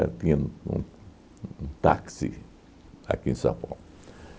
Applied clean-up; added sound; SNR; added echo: none; none; none; none.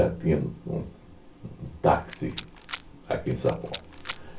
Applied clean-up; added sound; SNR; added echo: none; Rattle; 10 dB; reverberation time 0.3 s.